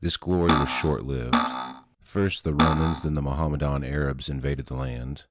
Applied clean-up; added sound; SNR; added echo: none; Cutlery, silverware; -2 dB; none.